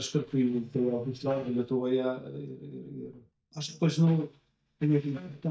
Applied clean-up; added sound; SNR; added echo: neural mask model DeepFilterNet 3.